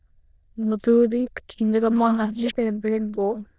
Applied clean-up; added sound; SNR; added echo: neural diffusion model UNIVERSE++.